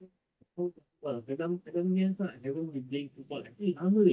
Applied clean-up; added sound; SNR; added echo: neural mask model DeepFilterNet 3.